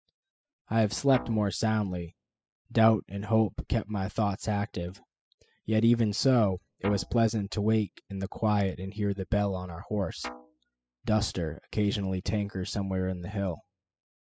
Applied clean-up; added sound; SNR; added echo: classical method spectral subtraction.